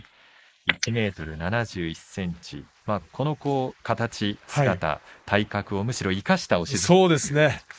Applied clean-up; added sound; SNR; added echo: neural mask model Resemble Enhance denoiser.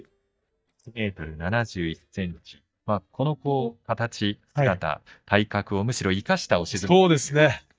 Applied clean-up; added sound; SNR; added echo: neural mask model DeepFilterNet 3.